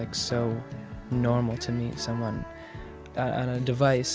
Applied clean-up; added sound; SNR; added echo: none; none; none; none.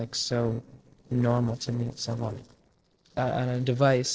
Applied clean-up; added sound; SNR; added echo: neural separator model SepFormer DNS4.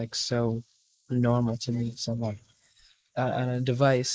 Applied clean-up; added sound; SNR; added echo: neural mask model Resemble Enhance denoiser.